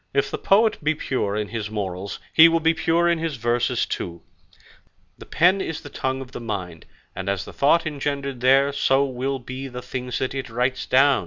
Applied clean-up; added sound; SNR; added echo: none; none; none; none.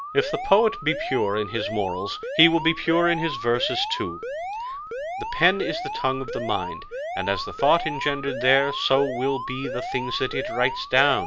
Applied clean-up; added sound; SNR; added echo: none; Alarm; 7 dB; none.